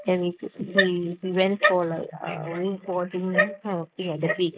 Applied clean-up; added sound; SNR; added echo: neural mask model Resemble Enhance denoiser.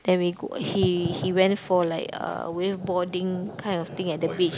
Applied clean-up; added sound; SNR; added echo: none; none; none; none.